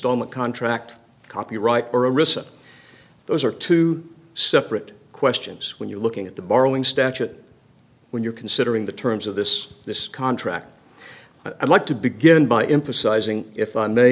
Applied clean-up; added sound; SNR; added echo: none; none; none; none.